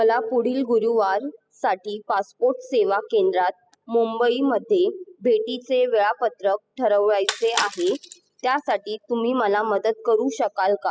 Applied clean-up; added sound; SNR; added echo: classical method spectral subtraction.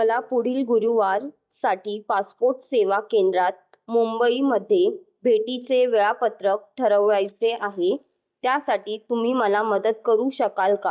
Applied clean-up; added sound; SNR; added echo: neural mask model DeepFilterNet 3.